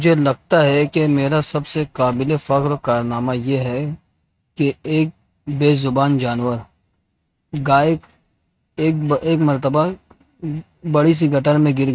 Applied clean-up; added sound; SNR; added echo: neural mask model RNNoise.